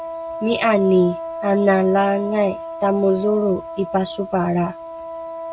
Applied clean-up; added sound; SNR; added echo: none; Wind instrument, woodwind instrument; 10 dB; none.